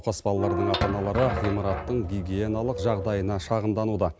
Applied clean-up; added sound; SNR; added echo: none; Squeak / Thump, thud; 5 dB; none.